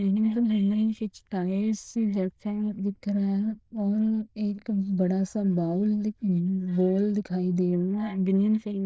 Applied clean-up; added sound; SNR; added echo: neural diffusion model UNIVERSE++.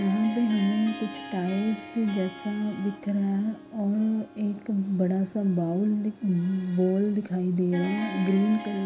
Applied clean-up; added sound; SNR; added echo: none; Harp; 15 dB; none.